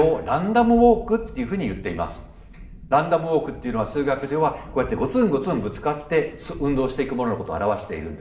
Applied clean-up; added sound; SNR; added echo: none; Thunderstorm; 17 dB; reverberation time 0.8 s.